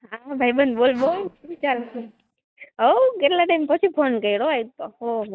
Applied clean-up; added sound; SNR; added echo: neural mask model DeepFilterNet 3.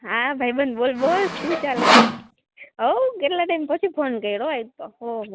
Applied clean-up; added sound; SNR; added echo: none; Sawing; -3 dB; none.